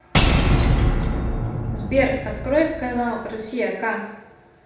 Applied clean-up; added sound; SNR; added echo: none; Shatter / Boom; -4 dB; reverberation time 0.8 s.